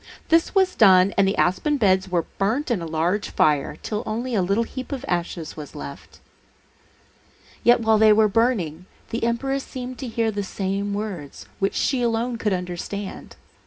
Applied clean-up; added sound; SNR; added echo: none; none; none; reverberation time 0.3 s.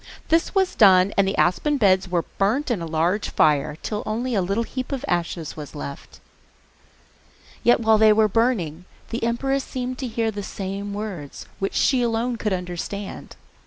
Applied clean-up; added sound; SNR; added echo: none; none; none; none.